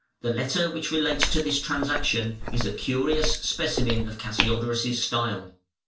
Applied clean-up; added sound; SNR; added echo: none; Walk, footsteps; 2 dB; reverberation time 0.3 s.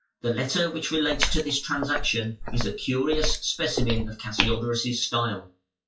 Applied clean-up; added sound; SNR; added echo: classical method WPE with log-MMSE.